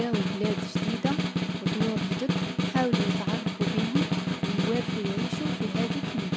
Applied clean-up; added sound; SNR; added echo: none; Snare drum; -4 dB; none.